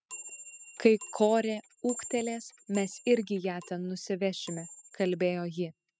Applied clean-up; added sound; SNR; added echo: classical method spectral subtraction.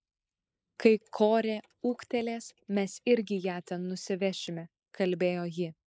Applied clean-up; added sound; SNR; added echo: neural mask model Resemble Enhance denoiser.